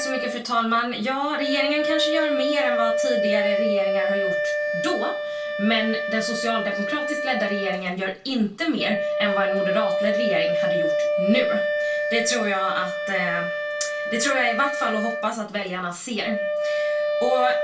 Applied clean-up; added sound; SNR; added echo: none; Wind instrument, woodwind instrument; -1 dB; reverberation time 0.2 s.